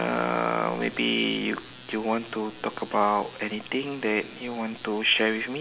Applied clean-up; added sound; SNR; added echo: none; none; none; none.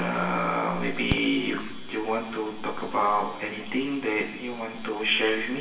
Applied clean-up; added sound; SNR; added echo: none; Fireworks; 15 dB; reverberation time 1.0 s.